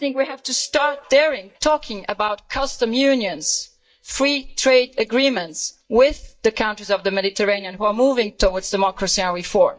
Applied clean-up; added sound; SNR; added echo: neural mask model DeepFilterNet 3.